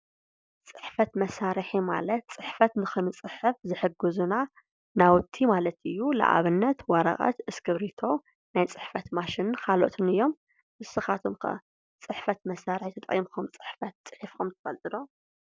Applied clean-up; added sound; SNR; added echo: none; none; none; none.